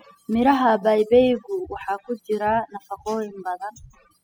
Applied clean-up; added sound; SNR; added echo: classical method spectral subtraction.